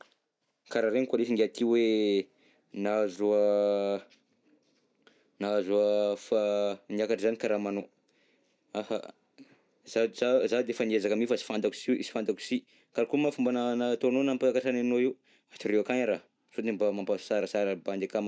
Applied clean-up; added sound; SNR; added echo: none; none; none; none.